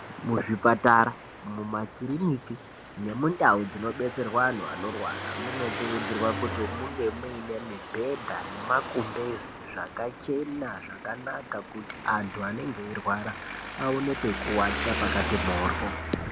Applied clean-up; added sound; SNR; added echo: none; Traffic noise, roadway noise; 7 dB; none.